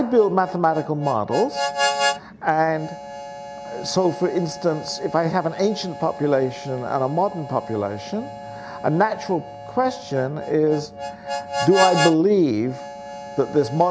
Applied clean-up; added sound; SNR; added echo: none; Harmonica; 8 dB; none.